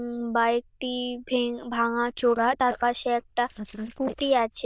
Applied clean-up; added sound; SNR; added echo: neural diffusion model UNIVERSE++.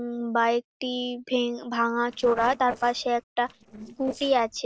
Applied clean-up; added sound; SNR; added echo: neural separator model SepFormer DNS4.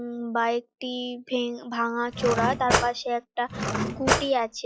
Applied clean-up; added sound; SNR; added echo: classical method log-MMSE.